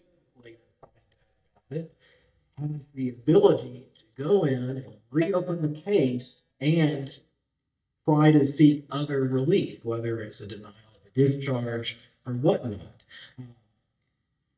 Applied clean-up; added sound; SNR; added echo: neural mask model DeepFilterNet 3.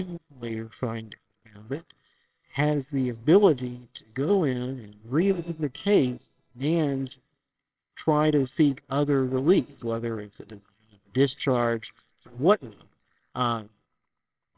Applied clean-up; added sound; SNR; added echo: neural separator model SepFormer WHAMR!.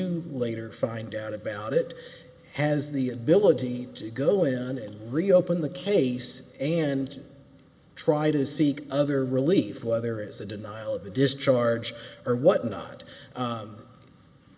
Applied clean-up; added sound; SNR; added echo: none; none; none; none.